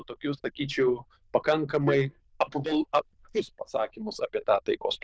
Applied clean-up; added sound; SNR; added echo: neural diffusion model UNIVERSE++.